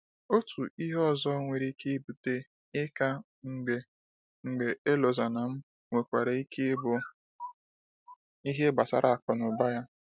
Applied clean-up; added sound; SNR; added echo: none; none; none; none.